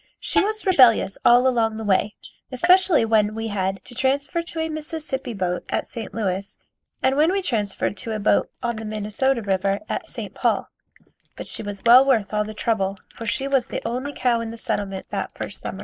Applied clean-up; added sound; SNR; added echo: neural mask model Resemble Enhance denoiser.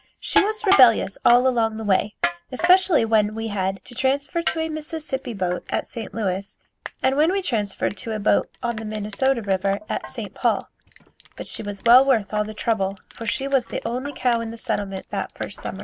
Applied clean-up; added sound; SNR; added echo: none; Crushing; 12 dB; none.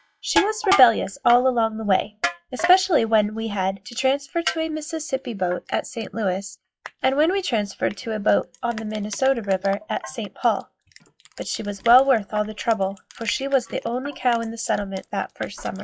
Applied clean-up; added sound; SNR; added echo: classical method log-MMSE.